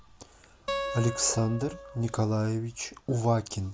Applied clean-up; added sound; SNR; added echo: none; Acoustic guitar; 9 dB; none.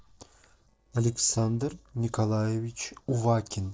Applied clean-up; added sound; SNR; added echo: neural separator model SepFormer DNS4.